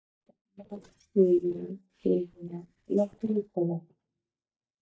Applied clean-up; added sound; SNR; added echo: neural mask model DeepFilterNet 3.